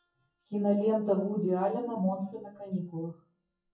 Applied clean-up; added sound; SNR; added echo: classical method WPE with log-MMSE.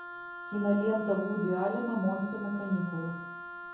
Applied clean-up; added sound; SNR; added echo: none; Wind instrument, woodwind instrument; 10 dB; reverberation time 0.7 s.